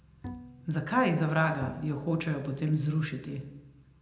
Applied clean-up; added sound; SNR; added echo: none; Bowed string instrument; 15 dB; reverberation time 0.8 s.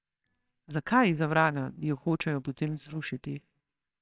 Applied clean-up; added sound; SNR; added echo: neural separator model SepFormer WHAMR!.